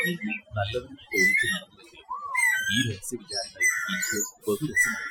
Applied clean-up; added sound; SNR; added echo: classical method Wiener filter.